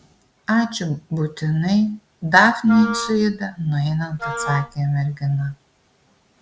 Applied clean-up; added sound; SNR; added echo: none; Wind instrument, woodwind instrument; 9 dB; none.